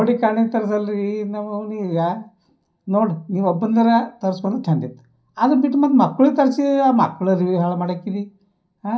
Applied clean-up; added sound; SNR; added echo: none; none; none; reverberation time 0.3 s.